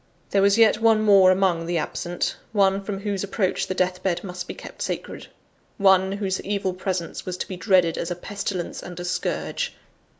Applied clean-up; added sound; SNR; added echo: none; none; none; none.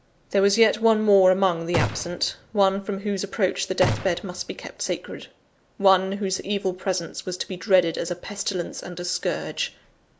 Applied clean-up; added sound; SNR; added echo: none; Gunshot, gunfire; 7 dB; none.